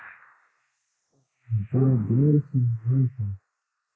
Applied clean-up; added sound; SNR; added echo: neural mask model Resemble Enhance denoiser.